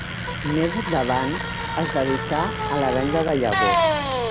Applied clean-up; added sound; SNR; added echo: none; Bicycle; -1 dB; none.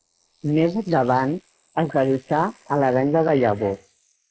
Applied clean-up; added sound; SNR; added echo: neural mask model Resemble Enhance denoiser.